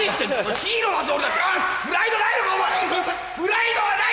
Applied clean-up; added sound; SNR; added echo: none; none; none; none.